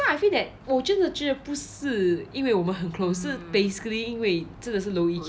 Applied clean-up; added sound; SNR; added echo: none; none; none; none.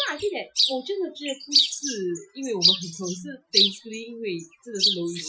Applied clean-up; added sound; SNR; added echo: classical method Wiener filter.